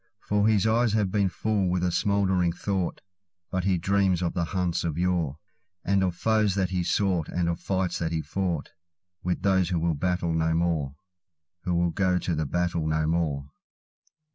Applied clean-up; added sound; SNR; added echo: none; none; none; none.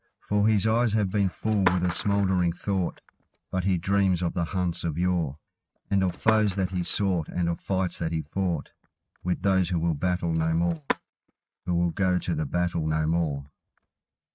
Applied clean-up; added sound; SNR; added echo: neural mask model RNNoise.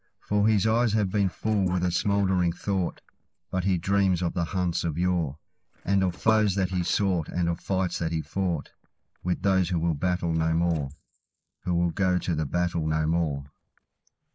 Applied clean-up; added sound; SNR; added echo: neural mask model Resemble Enhance denoiser.